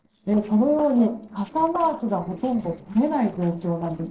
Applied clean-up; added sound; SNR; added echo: neural separator model SepFormer DNS4.